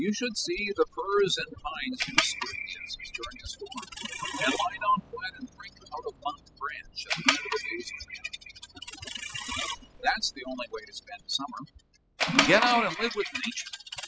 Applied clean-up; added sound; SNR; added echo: classical method spectral subtraction.